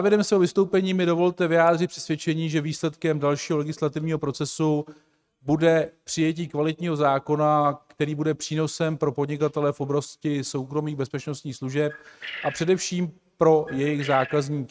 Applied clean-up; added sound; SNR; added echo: neural mask model RNNoise.